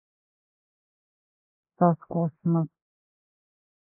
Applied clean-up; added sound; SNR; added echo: neural mask model Resemble Enhance denoiser.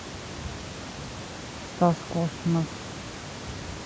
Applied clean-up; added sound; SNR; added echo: none; none; none; none.